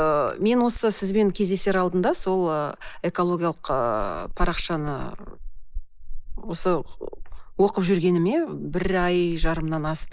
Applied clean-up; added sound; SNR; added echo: neural mask model Resemble Enhance denoiser.